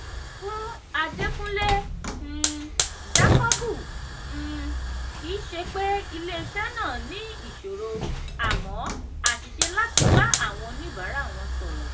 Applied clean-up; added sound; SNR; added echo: none; Hiss / Fire; -3 dB; reverberation time 0.2 s.